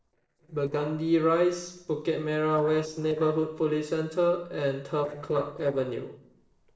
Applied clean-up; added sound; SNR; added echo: neural separator model SepFormer DNS4.